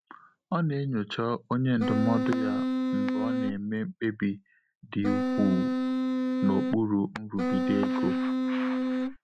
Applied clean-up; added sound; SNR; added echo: none; Wind instrument, woodwind instrument; -3 dB; none.